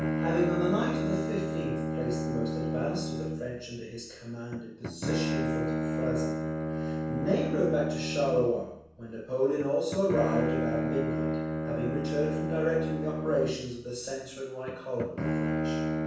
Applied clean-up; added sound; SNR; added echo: none; Bowed string instrument; 0 dB; reverberation time 0.7 s.